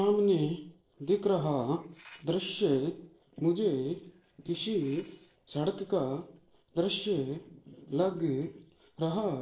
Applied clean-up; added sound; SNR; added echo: neural separator model SepFormer DNS4.